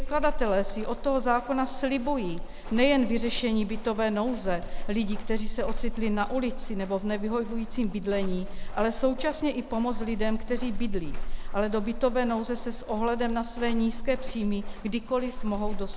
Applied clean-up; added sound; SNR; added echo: none; Walk, footsteps; 2 dB; none.